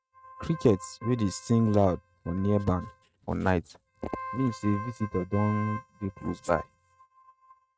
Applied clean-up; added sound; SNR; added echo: neural mask model RNNoise.